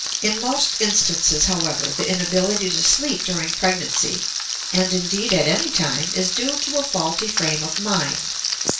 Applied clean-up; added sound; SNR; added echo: none; Frying (food); 2 dB; reverberation time 0.3 s.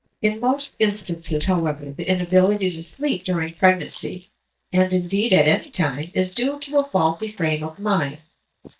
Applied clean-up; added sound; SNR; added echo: neural mask model DeepFilterNet 3.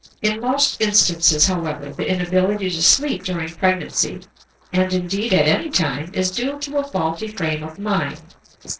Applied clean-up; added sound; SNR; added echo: neural separator model SepFormer DNS4.